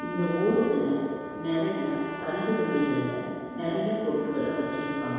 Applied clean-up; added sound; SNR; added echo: none; Trumpet; 10 dB; reverberation time 1.9 s.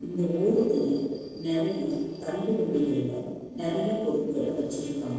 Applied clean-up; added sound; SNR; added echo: neural separator model SepFormer DNS4.